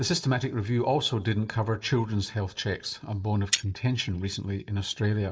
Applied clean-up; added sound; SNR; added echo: neural mask model DeepFilterNet 3.